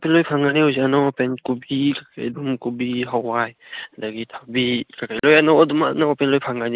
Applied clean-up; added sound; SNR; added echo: neural mask model Resemble Enhance denoiser.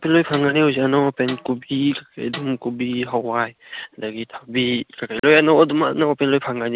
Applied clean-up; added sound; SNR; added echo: none; Snare drum; 16 dB; none.